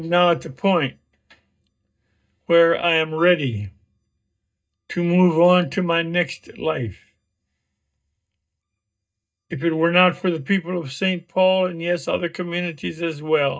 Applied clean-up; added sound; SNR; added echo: neural mask model DeepFilterNet 3.